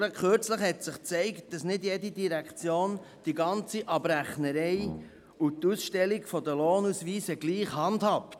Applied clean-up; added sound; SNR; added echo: none; Brass instrument; 13 dB; none.